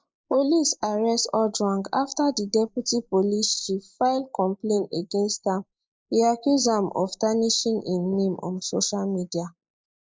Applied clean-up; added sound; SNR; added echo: neural mask model Resemble Enhance denoiser.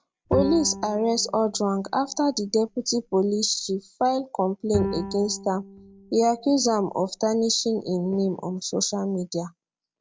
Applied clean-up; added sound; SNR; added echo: none; Bowed string instrument; 11 dB; none.